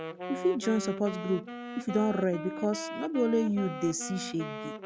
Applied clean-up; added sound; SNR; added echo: none; Wind instrument, woodwind instrument; 8 dB; none.